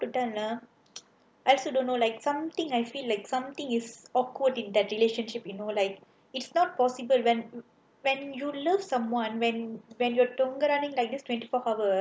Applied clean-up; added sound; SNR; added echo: none; none; none; none.